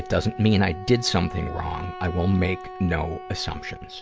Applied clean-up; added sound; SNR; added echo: none; Wind instrument, woodwind instrument; 13 dB; none.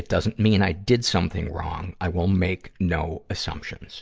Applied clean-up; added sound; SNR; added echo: none; none; none; none.